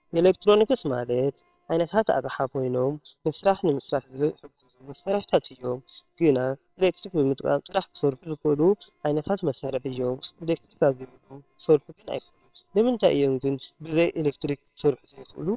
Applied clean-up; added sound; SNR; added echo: neural separator model SepFormer WHAMR!.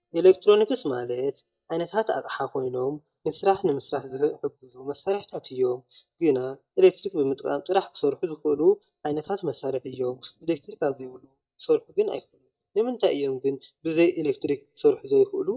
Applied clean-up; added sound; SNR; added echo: neural mask model DeepFilterNet 3.